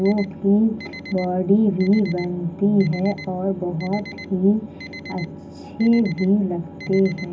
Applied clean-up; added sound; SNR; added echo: none; Alarm; 20 dB; reverberation time 0.4 s.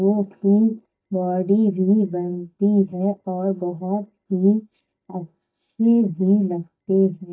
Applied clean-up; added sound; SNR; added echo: neural mask model DeepFilterNet 3.